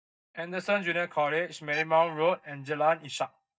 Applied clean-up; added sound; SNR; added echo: neural mask model DeepFilterNet 3.